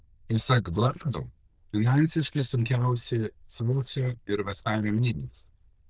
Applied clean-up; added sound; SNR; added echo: neural diffusion model UNIVERSE++.